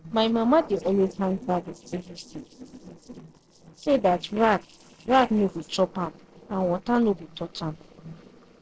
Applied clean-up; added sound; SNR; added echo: neural separator model SepFormer DNS4.